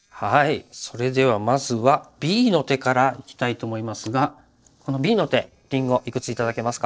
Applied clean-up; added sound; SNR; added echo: neural separator model SepFormer DNS4.